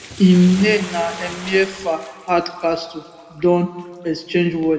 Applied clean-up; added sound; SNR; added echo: none; Bathtub (filling or washing); 18 dB; reverberation time 1.5 s.